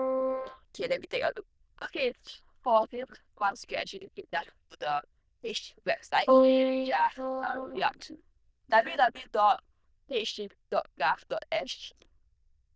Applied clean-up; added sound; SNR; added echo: neural diffusion model UNIVERSE++.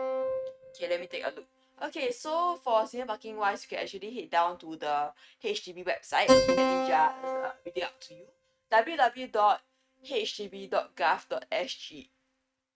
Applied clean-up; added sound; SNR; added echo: neural mask model RNNoise.